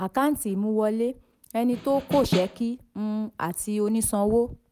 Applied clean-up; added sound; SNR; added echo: none; Snare drum; 6 dB; none.